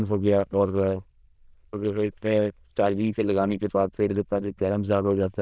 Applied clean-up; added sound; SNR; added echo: neural diffusion model UNIVERSE++.